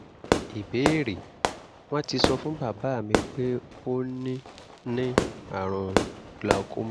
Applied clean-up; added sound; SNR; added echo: none; Fireworks; 0 dB; none.